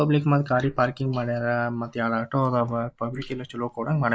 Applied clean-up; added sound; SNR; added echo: neural mask model Resemble Enhance denoiser.